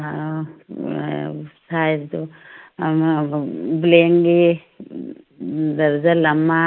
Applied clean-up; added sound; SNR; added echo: neural mask model Resemble Enhance denoiser.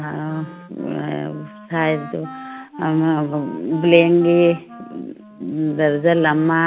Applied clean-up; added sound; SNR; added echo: none; Wind instrument, woodwind instrument; 18 dB; none.